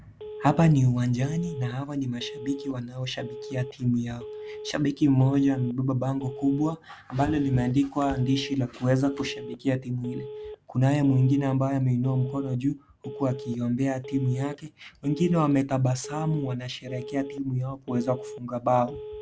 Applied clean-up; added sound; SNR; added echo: none; Telephone; 15 dB; none.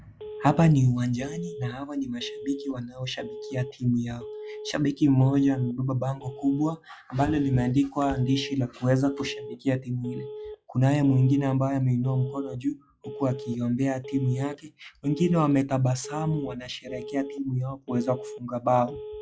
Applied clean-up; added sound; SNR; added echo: classical method log-MMSE.